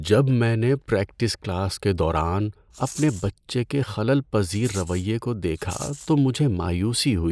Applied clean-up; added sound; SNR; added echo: neural mask model Resemble Enhance denoiser.